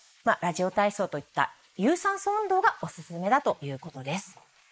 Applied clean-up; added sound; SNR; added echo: neural mask model Resemble Enhance denoiser.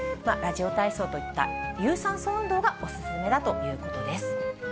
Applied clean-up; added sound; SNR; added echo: none; Wind instrument, woodwind instrument; 6 dB; none.